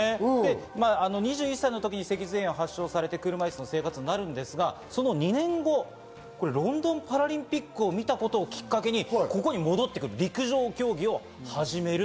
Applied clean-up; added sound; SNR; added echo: none; none; none; none.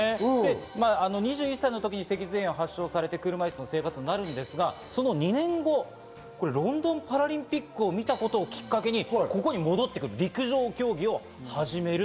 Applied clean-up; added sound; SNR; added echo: none; Crash cymbal; 19 dB; none.